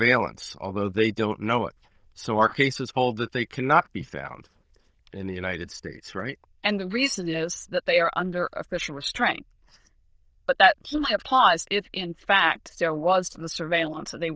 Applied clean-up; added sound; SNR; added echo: neural diffusion model UNIVERSE++.